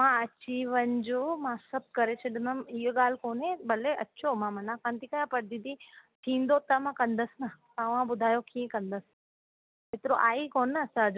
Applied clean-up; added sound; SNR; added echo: none; none; none; none.